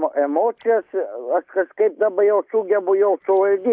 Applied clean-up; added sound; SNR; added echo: none; none; none; none.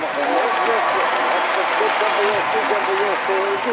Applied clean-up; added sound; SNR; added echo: none; Applause / Crowd / Cheering; -5 dB; none.